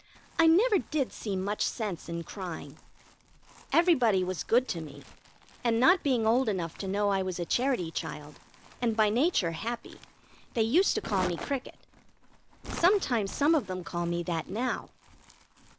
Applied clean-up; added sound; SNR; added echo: none; Crumpling, crinkling; 17 dB; none.